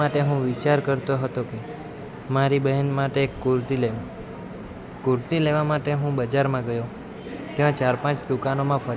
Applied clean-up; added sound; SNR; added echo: none; none; none; none.